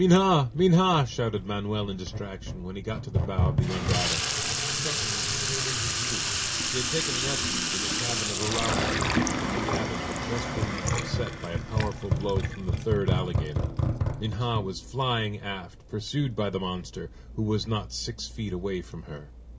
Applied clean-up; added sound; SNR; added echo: none; Sink (filling or washing) / Water tap, faucet; 0 dB; none.